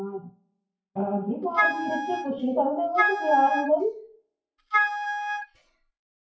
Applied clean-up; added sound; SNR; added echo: classical method WPE with log-MMSE.